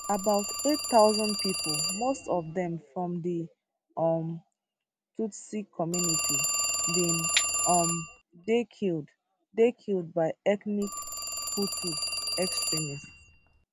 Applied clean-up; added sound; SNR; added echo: none; Telephone; 4 dB; none.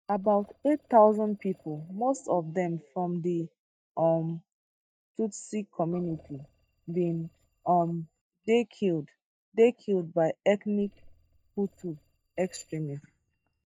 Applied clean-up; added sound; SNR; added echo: neural mask model DeepFilterNet 3.